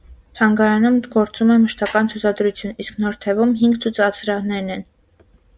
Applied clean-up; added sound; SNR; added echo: none; none; none; none.